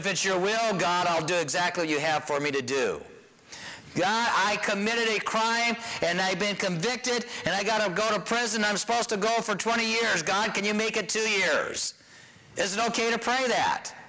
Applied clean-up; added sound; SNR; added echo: none; none; none; none.